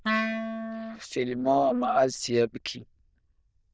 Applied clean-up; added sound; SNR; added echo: neural diffusion model UNIVERSE++.